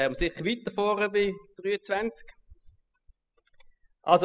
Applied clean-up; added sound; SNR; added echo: classical method spectral subtraction.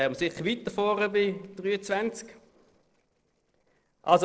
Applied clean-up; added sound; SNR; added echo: neural separator model SepFormer DNS4.